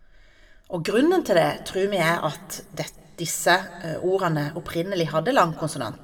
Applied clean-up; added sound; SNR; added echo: none; none; none; reverberation time 0.6 s.